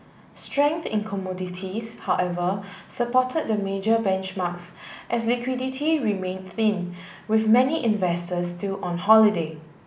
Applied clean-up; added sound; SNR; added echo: none; none; none; none.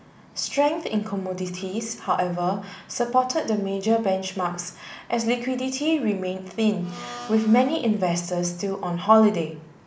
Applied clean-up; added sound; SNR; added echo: none; Domestic sounds, home sounds; 13 dB; none.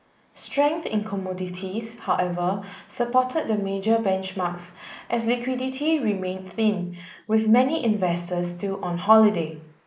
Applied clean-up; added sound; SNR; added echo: neural mask model Resemble Enhance denoiser.